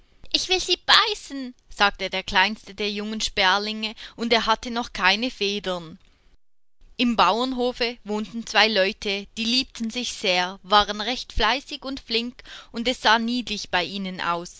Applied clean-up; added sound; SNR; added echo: none; none; none; none.